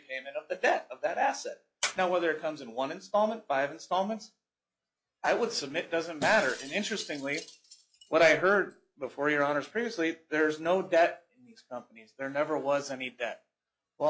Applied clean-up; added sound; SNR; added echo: classical method log-MMSE.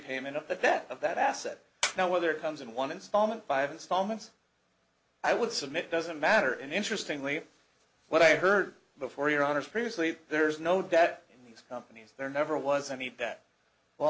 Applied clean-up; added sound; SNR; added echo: none; none; none; none.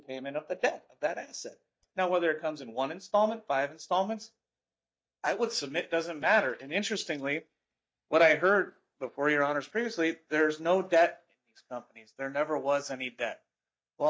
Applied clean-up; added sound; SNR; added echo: neural mask model DeepFilterNet 3.